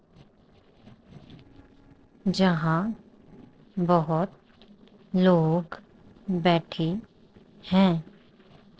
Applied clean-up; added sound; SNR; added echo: neural separator model SepFormer DNS4.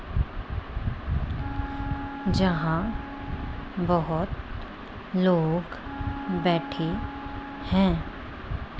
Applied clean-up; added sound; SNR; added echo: none; Wind instrument, woodwind instrument; 12 dB; none.